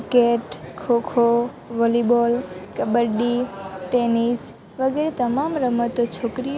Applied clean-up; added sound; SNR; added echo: none; none; none; none.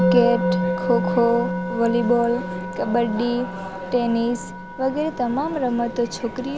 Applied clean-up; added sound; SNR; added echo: none; Musical instrument; 4 dB; none.